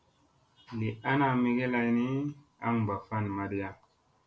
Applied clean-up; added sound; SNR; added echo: none; none; none; none.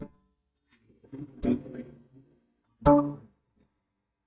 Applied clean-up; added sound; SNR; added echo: neural mask model DeepFilterNet 3.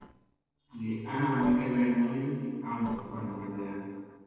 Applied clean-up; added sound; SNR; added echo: neural separator model SepFormer DNS4.